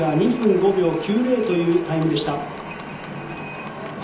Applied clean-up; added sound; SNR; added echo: none; Livestock, farm animals, working animals; 18 dB; reverberation time 1.2 s.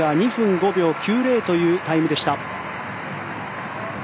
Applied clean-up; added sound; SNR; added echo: none; none; none; none.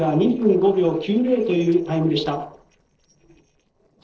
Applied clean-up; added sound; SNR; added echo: neural separator model SepFormer DNS4.